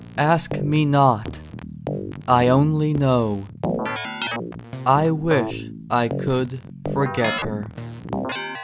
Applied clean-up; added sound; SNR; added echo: none; Keyboard (musical); 7 dB; none.